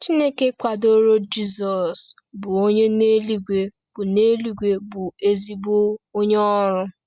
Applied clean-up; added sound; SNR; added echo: none; none; none; none.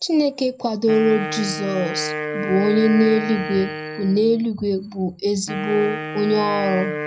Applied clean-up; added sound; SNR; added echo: none; Wind instrument, woodwind instrument; 8 dB; reverberation time 0.3 s.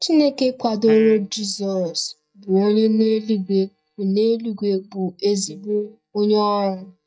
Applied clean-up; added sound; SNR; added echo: neural mask model DeepFilterNet 3.